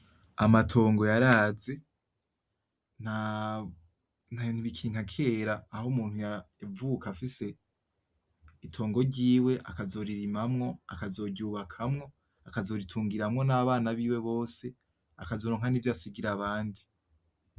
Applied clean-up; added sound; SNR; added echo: none; none; none; none.